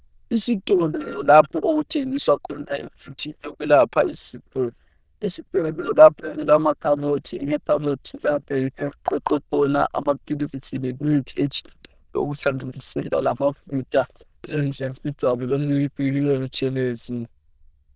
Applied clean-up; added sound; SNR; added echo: neural diffusion model UNIVERSE++.